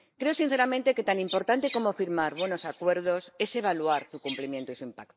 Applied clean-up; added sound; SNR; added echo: neural mask model Resemble Enhance denoiser.